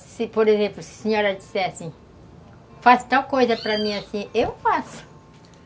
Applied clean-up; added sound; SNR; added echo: none; none; none; none.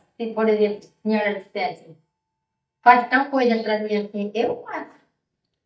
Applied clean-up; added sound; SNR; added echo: neural mask model DeepFilterNet 3.